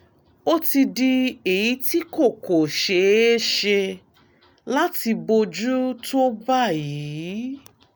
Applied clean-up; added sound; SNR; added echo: none; none; none; none.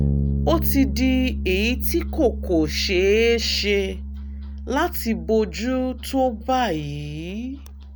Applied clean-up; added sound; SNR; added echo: none; Bass guitar; 5 dB; none.